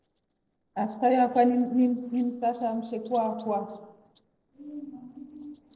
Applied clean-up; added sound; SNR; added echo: neural separator model SepFormer DNS4.